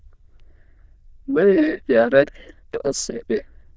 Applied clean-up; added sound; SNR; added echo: neural diffusion model UNIVERSE++.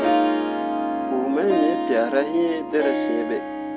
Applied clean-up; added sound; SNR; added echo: none; Harp; -1 dB; none.